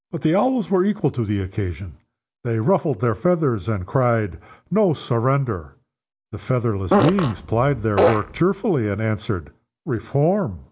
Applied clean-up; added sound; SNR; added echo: none; Fart; 0 dB; none.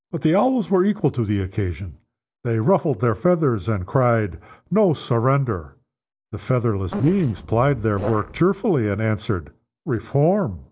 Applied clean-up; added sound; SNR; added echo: neural separator model SepFormer DNS4.